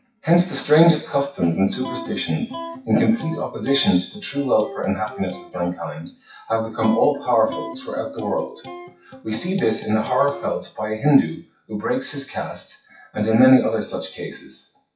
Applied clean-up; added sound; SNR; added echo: classical method WPE with log-MMSE.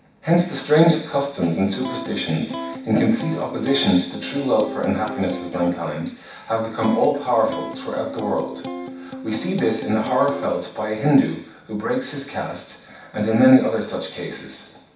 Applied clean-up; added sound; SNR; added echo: none; Electric guitar; 10 dB; reverberation time 0.7 s.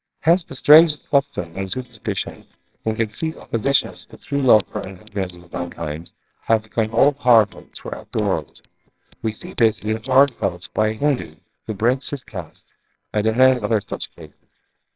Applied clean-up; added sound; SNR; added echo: neural separator model SepFormer WHAMR!.